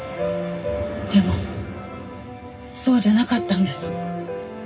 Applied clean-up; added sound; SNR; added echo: none; none; none; reverberation time 0.4 s.